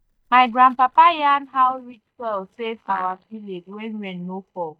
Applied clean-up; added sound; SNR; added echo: neural mask model DeepFilterNet 3.